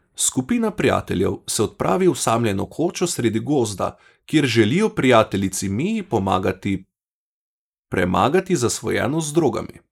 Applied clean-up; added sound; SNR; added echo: neural mask model Resemble Enhance denoiser.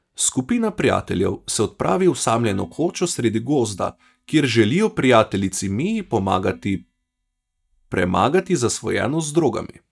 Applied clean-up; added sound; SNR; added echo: neural mask model DeepFilterNet 3.